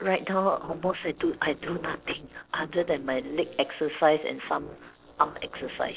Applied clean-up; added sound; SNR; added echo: neural separator model SepFormer DNS4.